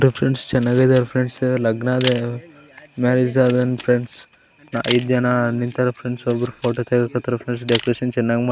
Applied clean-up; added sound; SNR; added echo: none; Camera; 15 dB; none.